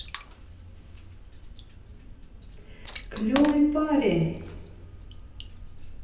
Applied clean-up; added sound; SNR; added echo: none; Water / Splash, splatter; 10 dB; reverberation time 0.9 s.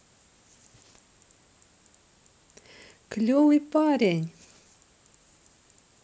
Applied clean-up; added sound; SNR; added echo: none; none; none; none.